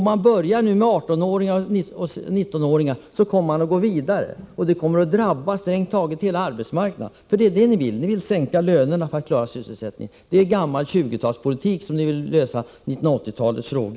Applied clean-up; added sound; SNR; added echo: none; none; none; none.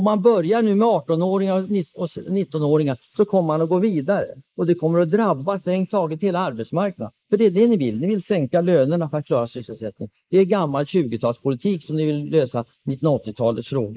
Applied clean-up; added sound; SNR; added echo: neural mask model Resemble Enhance denoiser.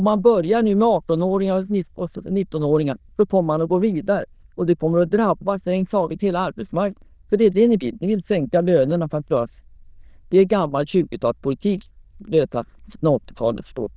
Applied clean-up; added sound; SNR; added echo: neural diffusion model UNIVERSE++.